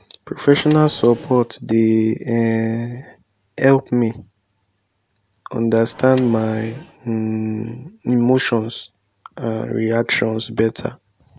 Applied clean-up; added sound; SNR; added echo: none; Microwave oven; 18 dB; none.